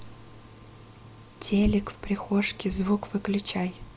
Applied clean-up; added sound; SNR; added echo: none; none; none; none.